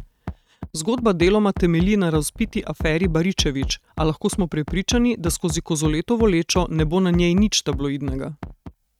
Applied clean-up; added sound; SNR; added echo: neural mask model RNNoise.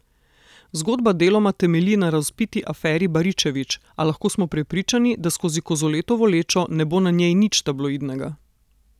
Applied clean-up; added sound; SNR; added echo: none; none; none; none.